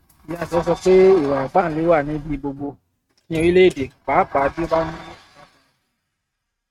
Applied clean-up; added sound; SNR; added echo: neural mask model RNNoise.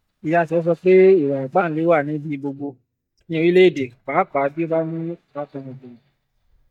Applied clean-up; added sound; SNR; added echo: neural mask model DeepFilterNet 3.